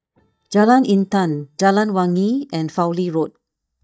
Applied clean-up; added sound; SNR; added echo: neural mask model DeepFilterNet 3.